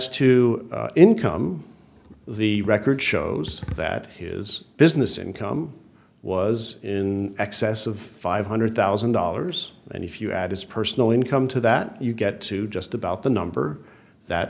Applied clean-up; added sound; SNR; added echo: none; none; none; none.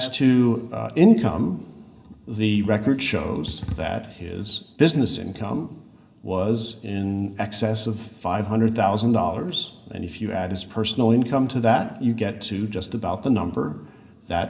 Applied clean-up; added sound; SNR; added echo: none; none; none; reverberation time 1.7 s.